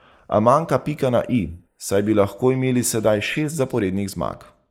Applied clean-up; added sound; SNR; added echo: neural mask model Resemble Enhance denoiser.